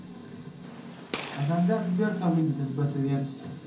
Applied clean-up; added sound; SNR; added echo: none; Gunshot, gunfire; 13 dB; reverberation time 0.3 s.